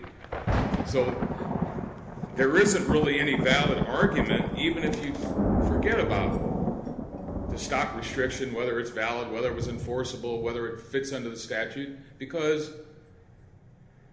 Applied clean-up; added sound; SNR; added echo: none; Thunder; 2 dB; reverberation time 0.8 s.